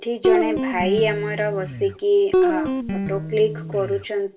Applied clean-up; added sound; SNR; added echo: none; Guitar; 1 dB; reverberation time 0.2 s.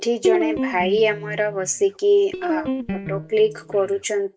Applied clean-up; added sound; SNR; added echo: neural mask model DeepFilterNet 3.